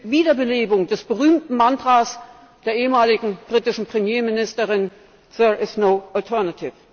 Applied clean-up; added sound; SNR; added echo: none; none; none; none.